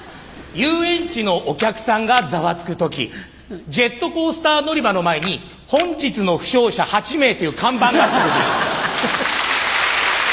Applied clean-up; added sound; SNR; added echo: none; Camera; 15 dB; none.